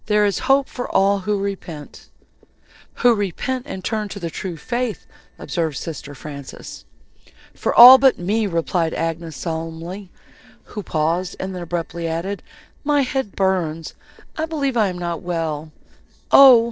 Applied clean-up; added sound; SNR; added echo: neural separator model SepFormer DNS4.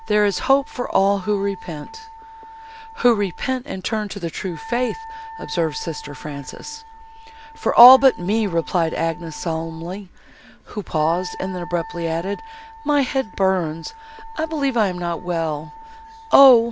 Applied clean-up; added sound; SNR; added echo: none; Wind instrument, woodwind instrument; 18 dB; none.